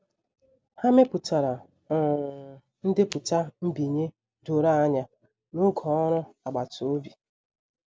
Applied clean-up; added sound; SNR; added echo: none; none; none; none.